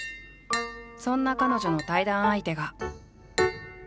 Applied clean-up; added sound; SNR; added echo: none; Tap; 12 dB; none.